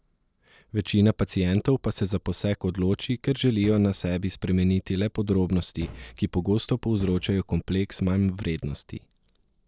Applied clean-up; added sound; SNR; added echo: neural separator model SepFormer DNS4.